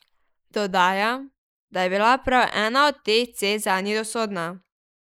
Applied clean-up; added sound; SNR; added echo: neural mask model Resemble Enhance denoiser.